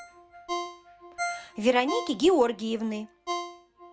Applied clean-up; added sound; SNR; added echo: none; Ringtone; 9 dB; none.